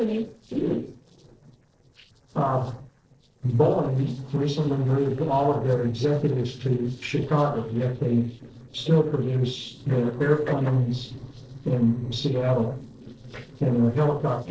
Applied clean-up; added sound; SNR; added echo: neural separator model SepFormer DNS4.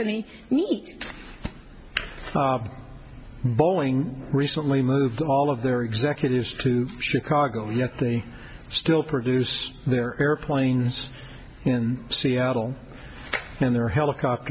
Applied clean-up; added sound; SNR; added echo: none; none; none; none.